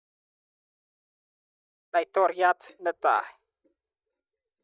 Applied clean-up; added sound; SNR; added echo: neural mask model DeepFilterNet 3.